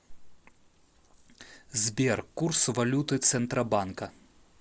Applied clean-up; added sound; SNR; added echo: none; none; none; none.